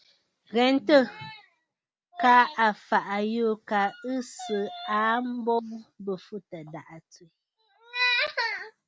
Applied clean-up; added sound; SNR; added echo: none; none; none; none.